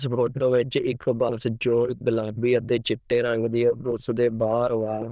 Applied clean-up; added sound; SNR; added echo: neural diffusion model UNIVERSE++.